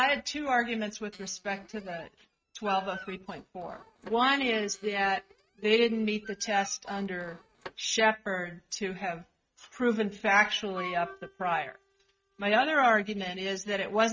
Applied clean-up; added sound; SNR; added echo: neural mask model RNNoise.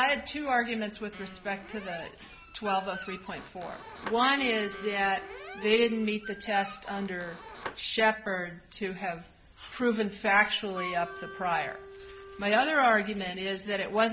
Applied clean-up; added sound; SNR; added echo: none; Wind instrument, woodwind instrument + Squeak; 13 dB; none.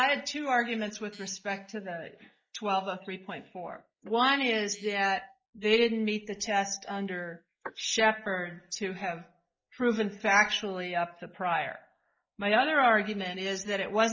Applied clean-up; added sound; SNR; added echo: neural mask model Resemble Enhance denoiser.